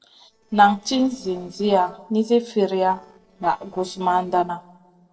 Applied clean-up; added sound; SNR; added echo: neural separator model SepFormer DNS4.